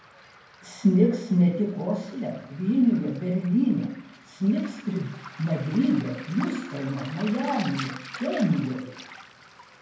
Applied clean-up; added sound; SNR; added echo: none; Waves, surf; 17 dB; reverberation time 0.9 s.